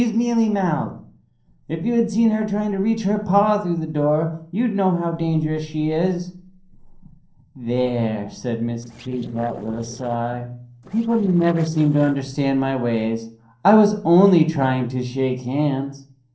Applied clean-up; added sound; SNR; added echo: neural separator model SepFormer DNS4.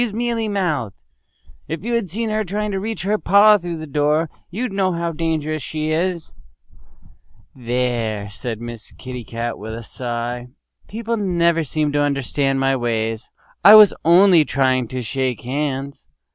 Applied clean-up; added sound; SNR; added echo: none; none; none; none.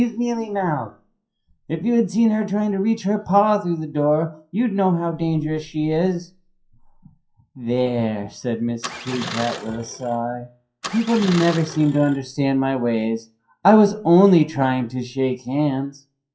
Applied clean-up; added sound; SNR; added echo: classical method WPE with log-MMSE.